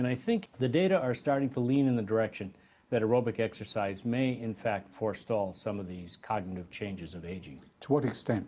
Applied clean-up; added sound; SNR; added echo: none; none; none; none.